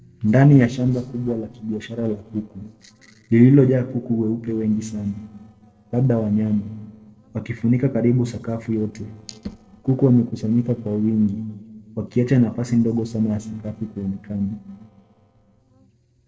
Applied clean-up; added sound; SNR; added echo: neural separator model SepFormer DNS4.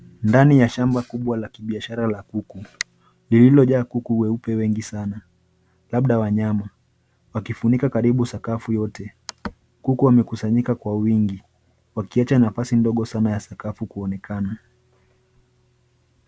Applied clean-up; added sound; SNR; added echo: none; none; none; none.